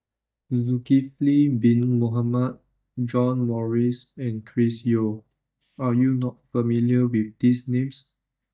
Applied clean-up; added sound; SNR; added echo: neural mask model DeepFilterNet 3.